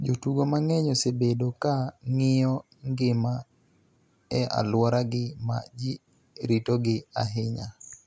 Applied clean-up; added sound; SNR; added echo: none; none; none; none.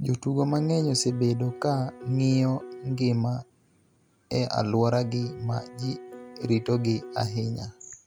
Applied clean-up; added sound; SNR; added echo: none; Piano; 16 dB; none.